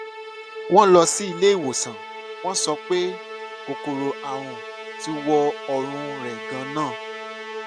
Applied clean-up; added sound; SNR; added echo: none; Musical instrument; 11 dB; none.